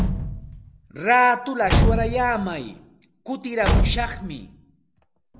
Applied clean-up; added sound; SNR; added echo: none; Slam / Truck / Car; 0 dB; none.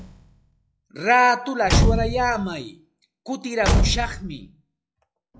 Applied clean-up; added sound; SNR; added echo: classical method log-MMSE.